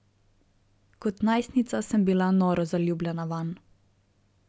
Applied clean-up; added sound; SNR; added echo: none; none; none; none.